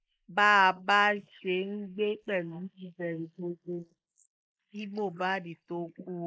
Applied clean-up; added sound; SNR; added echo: neural mask model Resemble Enhance denoiser.